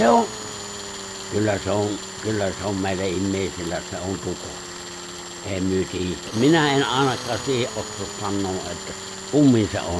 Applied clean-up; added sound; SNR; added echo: none; Tools; 10 dB; none.